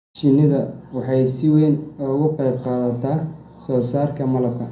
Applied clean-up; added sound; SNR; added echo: none; none; none; reverberation time 0.6 s.